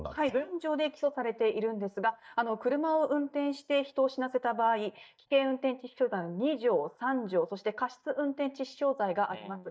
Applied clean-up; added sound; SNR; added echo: neural mask model DeepFilterNet 3.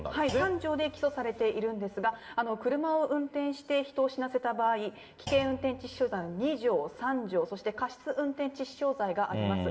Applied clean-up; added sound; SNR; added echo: none; Thump, thud; 19 dB; reverberation time 1.3 s.